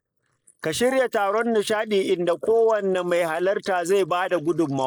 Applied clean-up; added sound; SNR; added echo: neural mask model Resemble Enhance denoiser.